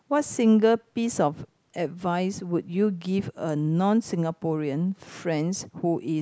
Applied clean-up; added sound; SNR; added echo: none; none; none; none.